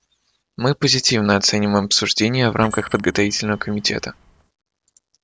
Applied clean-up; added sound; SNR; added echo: neural separator model SepFormer DNS4.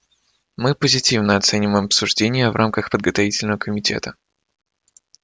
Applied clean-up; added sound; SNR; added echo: none; none; none; none.